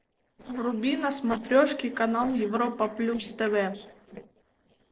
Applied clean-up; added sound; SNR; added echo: neural separator model SepFormer DNS4.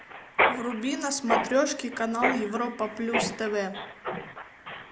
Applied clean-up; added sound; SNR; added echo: none; Mechanisms; 1 dB; none.